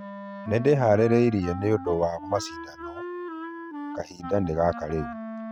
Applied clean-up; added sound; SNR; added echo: neural mask model RNNoise.